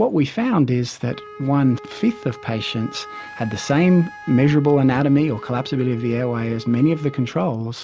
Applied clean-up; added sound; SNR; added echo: none; Wind instrument, woodwind instrument; 19 dB; none.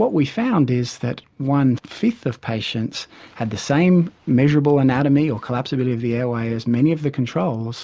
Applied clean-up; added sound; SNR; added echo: none; none; none; none.